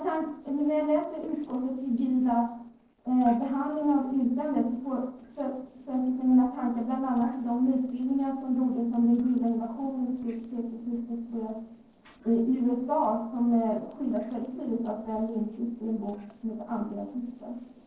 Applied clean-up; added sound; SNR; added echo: neural separator model SepFormer DNS4.